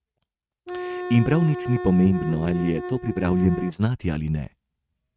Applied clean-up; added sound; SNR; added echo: neural mask model RNNoise.